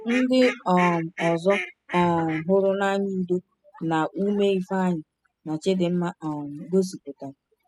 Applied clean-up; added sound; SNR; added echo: classical method spectral subtraction.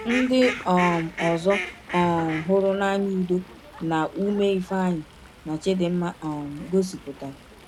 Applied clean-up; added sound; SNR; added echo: none; Fowl; 12 dB; none.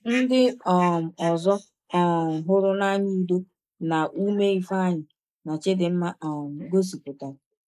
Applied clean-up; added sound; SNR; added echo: neural mask model Resemble Enhance denoiser.